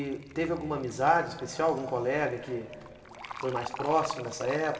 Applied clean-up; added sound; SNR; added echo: none; Fill (with liquid); 13 dB; reverberation time 2.3 s.